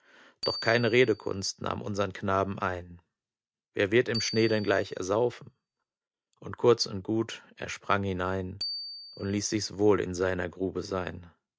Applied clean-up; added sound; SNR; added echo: neural mask model RNNoise.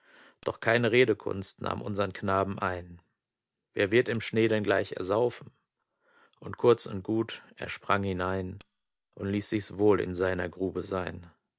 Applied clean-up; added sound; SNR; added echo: none; Bicycle bell; 15 dB; none.